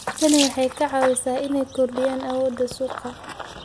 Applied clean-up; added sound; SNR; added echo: none; Sink (filling or washing) / Water tap, faucet + Run / Bird vocalization, bird call, bird song; 8 dB; none.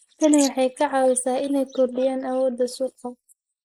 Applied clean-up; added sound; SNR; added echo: neural mask model Resemble Enhance denoiser.